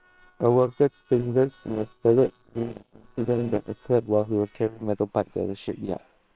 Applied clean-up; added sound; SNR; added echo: neural separator model SepFormer WHAM!.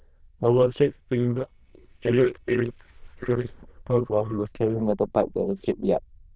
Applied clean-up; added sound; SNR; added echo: neural diffusion model UNIVERSE++.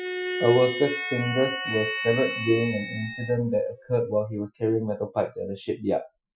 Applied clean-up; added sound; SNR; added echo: classical method Wiener filter.